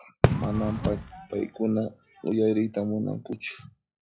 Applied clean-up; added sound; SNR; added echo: classical method log-MMSE.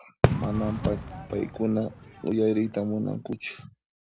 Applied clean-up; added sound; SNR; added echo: none; Fireworks; 2 dB; none.